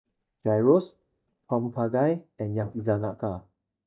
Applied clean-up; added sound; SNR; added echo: neural mask model DeepFilterNet 3.